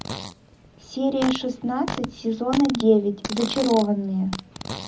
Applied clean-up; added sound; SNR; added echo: none; Fart; 11 dB; reverberation time 0.4 s.